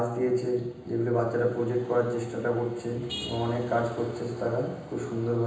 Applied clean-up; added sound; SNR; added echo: none; none; none; reverberation time 0.9 s.